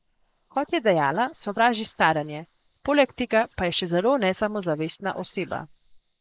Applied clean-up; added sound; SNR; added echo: neural mask model Resemble Enhance denoiser.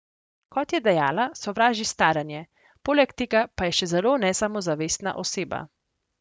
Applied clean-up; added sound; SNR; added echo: none; none; none; none.